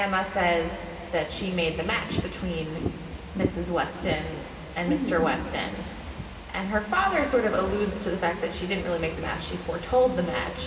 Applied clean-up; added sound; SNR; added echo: none; Fireworks / Ocean; 9 dB; reverberation time 2.4 s.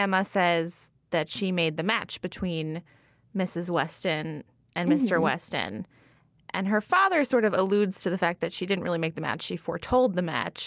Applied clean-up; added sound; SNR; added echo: none; none; none; none.